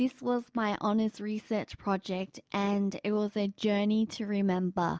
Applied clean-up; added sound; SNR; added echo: none; none; none; none.